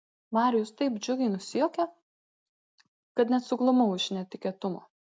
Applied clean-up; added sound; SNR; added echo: none; none; none; none.